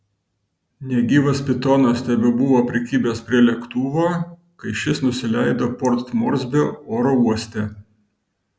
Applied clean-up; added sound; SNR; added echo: none; none; none; none.